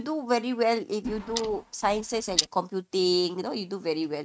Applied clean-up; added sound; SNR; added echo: neural mask model RNNoise.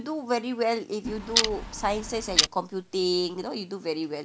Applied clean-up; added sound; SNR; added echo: none; Clock; 1 dB; none.